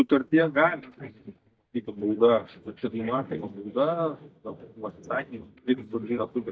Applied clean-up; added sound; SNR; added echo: neural mask model DeepFilterNet 3.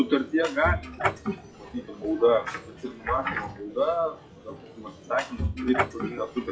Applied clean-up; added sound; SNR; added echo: classical method WPE with log-MMSE.